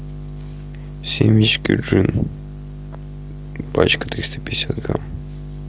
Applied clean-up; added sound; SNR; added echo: none; none; none; none.